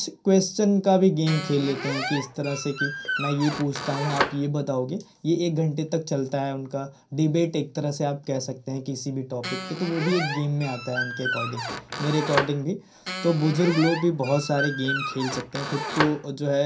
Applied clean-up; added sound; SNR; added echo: none; Squeak; 6 dB; reverberation time 0.3 s.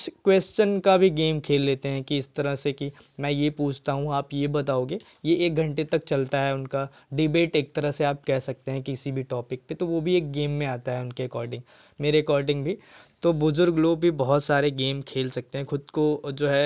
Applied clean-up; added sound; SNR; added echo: none; none; none; none.